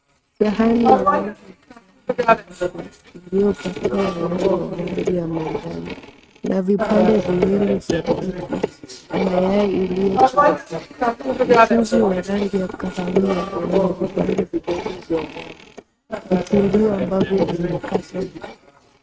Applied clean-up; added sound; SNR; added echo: neural mask model RNNoise.